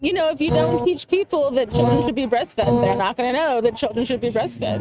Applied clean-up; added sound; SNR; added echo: neural mask model RNNoise.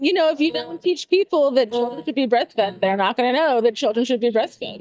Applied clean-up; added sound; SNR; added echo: neural mask model DeepFilterNet 3.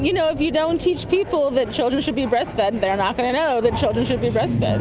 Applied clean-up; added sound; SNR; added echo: none; none; none; none.